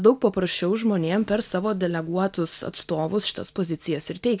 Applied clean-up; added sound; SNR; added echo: none; none; none; none.